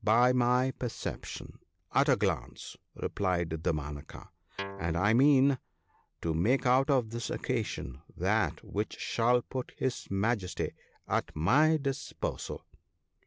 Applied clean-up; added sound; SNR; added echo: none; Guitar; 13 dB; none.